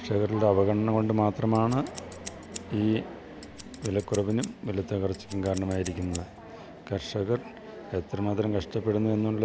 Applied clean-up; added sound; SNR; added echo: none; Scissors; 18 dB; none.